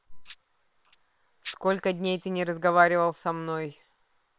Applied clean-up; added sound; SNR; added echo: neural separator model SepFormer WHAM!.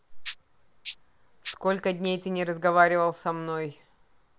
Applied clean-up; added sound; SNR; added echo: neural mask model Resemble Enhance denoiser.